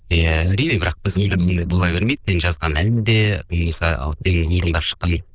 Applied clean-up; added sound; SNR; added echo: neural diffusion model UNIVERSE++.